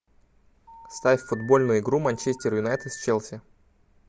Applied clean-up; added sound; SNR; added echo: none; Telephone; 19 dB; none.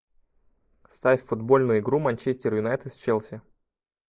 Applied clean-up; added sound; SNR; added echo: neural mask model Resemble Enhance denoiser.